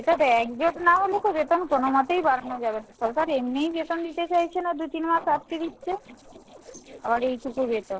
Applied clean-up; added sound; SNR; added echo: neural separator model SepFormer DNS4.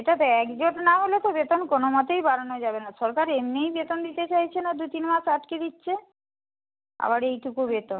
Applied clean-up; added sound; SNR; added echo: none; none; none; none.